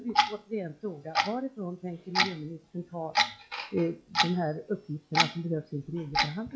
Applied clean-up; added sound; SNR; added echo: classical method log-MMSE.